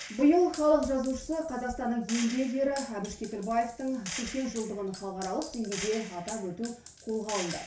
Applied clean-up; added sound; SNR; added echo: none; Gunshot, gunfire; 13 dB; reverberation time 0.3 s.